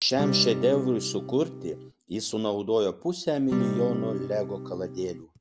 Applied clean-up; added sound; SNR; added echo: none; Acoustic guitar / Strum; 4 dB; none.